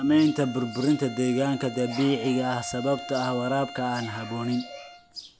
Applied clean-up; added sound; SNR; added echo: none; Bowed string instrument; 15 dB; none.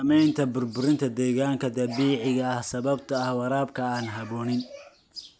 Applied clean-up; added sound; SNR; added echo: none; none; none; none.